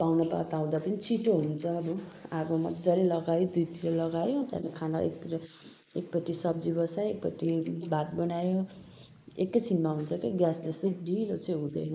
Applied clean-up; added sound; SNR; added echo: neural mask model Resemble Enhance denoiser.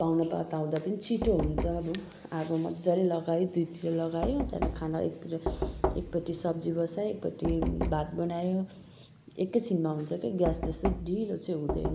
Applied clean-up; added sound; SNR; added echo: none; Knock; 6 dB; none.